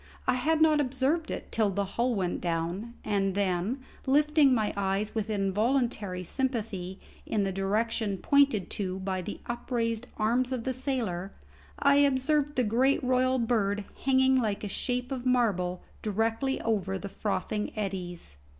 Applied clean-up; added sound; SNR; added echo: none; none; none; none.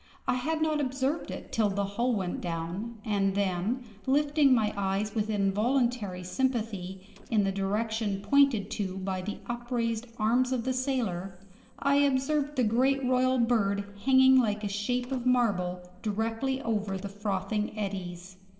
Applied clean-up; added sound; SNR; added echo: neural separator model SepFormer DNS4.